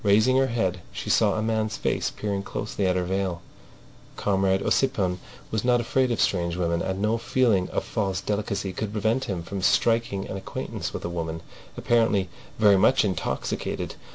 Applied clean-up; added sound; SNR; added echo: none; none; none; none.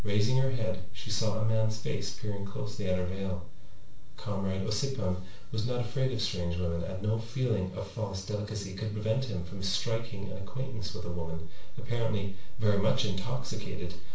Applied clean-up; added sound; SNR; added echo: none; none; none; reverberation time 0.3 s.